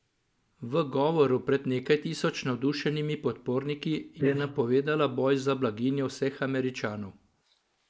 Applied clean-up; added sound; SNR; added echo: neural mask model Resemble Enhance denoiser.